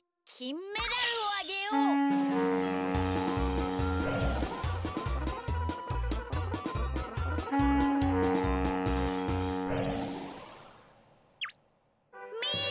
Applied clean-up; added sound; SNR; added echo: none; Wind instrument, woodwind instrument; -3 dB; none.